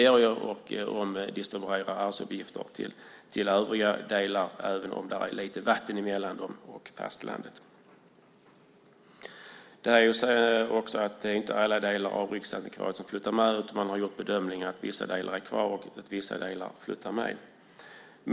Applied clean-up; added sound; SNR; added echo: none; none; none; none.